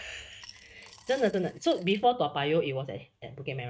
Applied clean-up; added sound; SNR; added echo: neural mask model RNNoise.